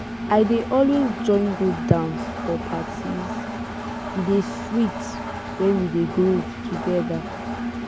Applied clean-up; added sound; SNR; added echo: none; Engine; 6 dB; none.